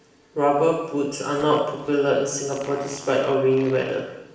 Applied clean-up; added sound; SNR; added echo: none; Fart; 19 dB; reverberation time 0.9 s.